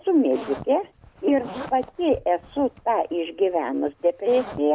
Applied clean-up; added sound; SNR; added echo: none; Zipper (clothing); 17 dB; none.